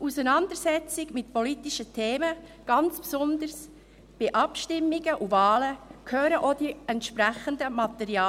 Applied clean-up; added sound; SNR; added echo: none; none; none; none.